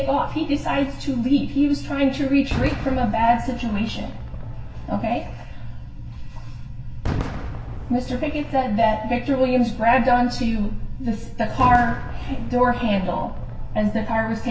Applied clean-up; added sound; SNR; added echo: none; Fireworks; 12 dB; reverberation time 0.1 s.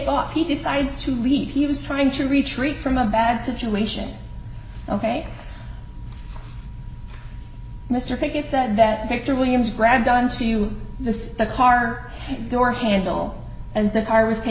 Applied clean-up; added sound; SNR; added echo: none; none; none; none.